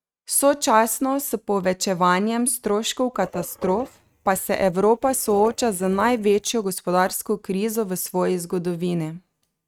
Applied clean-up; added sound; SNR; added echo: neural mask model RNNoise.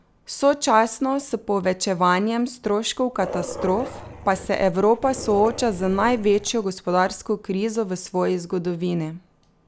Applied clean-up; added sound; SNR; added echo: none; Dog; 12 dB; none.